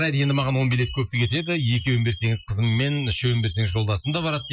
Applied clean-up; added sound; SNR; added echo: classical method Wiener filter.